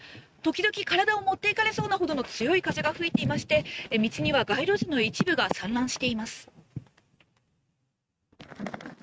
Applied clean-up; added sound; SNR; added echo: neural mask model RNNoise.